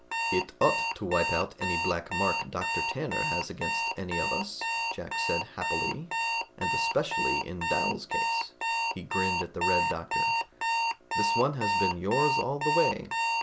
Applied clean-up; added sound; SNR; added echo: none; Alarm; -2 dB; none.